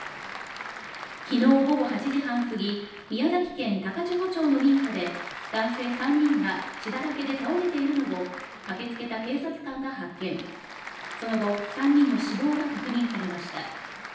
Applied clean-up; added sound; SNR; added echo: none; Applause / Crowd; 13 dB; reverberation time 0.9 s.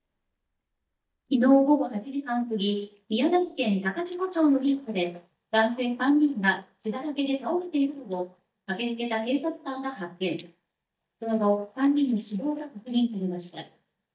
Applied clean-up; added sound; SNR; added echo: neural mask model DeepFilterNet 3.